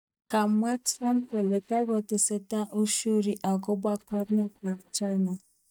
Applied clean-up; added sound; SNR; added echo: neural mask model DeepFilterNet 3.